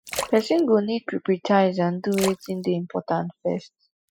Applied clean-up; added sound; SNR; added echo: classical method spectral subtraction.